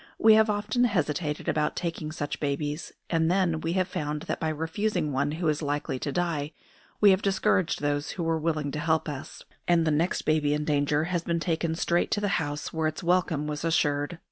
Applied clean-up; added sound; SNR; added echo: none; none; none; none.